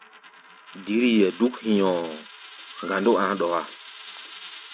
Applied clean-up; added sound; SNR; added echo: none; Coin (dropping); 18 dB; none.